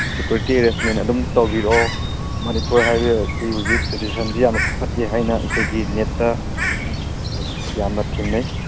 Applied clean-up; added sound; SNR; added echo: none; Bird; 1 dB; none.